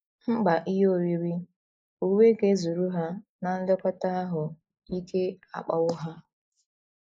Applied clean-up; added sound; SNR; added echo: neural mask model Resemble Enhance denoiser.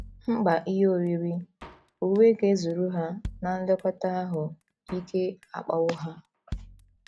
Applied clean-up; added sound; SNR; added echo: none; Drum kit; 19 dB; none.